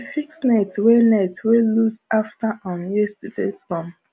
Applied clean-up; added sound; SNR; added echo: none; none; none; none.